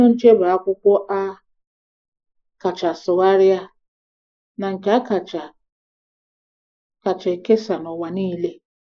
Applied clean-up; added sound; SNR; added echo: neural mask model Resemble Enhance denoiser.